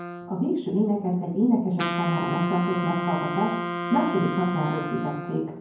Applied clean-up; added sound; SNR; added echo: none; Wind instrument, woodwind instrument; 5 dB; reverberation time 0.9 s.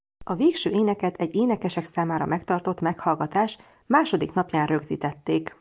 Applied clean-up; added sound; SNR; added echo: none; none; none; none.